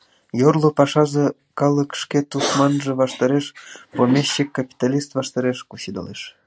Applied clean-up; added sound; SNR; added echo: none; none; none; none.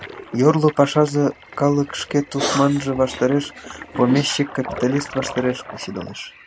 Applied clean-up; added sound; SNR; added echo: none; Toilet flush; 16 dB; none.